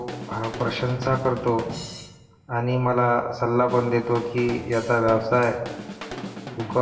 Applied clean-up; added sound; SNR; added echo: none; Drum / Drum kit; 13 dB; reverberation time 1.2 s.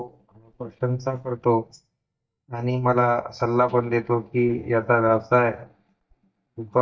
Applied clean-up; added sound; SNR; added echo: neural mask model DeepFilterNet 3.